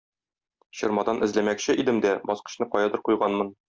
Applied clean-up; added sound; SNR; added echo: none; none; none; none.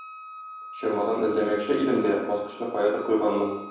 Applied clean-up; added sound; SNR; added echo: none; Wind instrument, woodwind instrument; 15 dB; reverberation time 0.9 s.